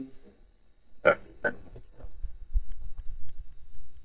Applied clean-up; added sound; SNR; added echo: neural mask model DeepFilterNet 3.